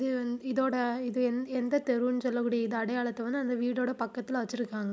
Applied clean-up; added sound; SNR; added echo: none; none; none; none.